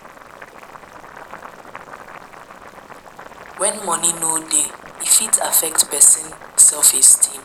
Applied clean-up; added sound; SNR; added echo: none; Boiling; 19 dB; none.